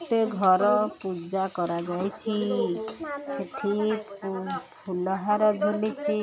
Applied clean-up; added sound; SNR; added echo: none; Brass instrument; 18 dB; none.